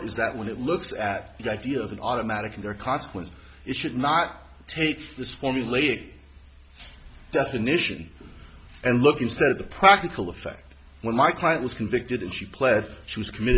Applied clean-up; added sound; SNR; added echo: none; none; none; none.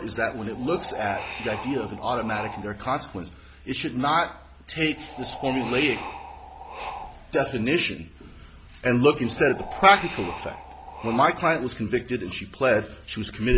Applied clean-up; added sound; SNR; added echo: none; Wind; 12 dB; none.